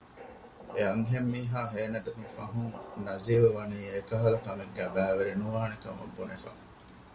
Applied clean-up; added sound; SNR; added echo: none; Squeak; 4 dB; none.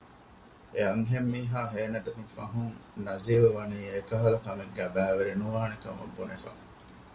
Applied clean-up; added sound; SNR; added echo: none; none; none; none.